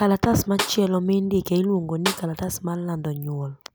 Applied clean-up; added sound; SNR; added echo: none; Snare drum; 11 dB; none.